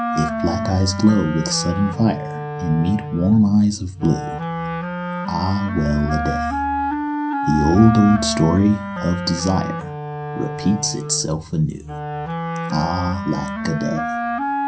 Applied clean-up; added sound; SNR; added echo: none; Wind instrument, woodwind instrument; 5 dB; reverberation time 0.3 s.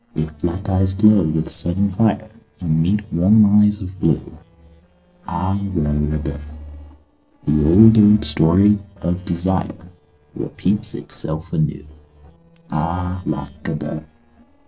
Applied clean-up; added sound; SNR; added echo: neural separator model SepFormer DNS4.